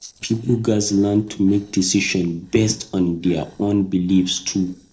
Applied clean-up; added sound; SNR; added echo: neural separator model SepFormer DNS4.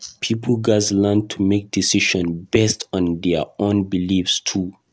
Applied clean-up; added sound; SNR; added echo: none; none; none; none.